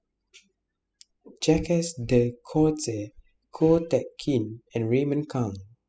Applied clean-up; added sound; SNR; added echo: classical method spectral subtraction.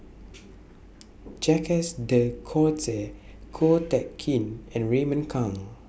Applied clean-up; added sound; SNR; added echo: none; none; none; none.